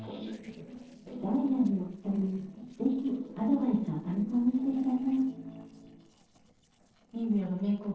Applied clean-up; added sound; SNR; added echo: neural separator model SepFormer DNS4.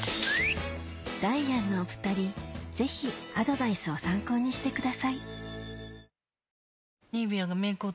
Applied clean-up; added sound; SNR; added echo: none; none; none; none.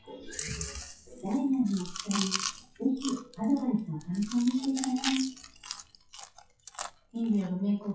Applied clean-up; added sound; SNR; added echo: classical method WPE with log-MMSE.